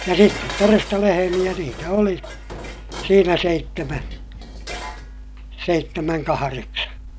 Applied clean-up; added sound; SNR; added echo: none; Dishes, pots, and pans; 14 dB; none.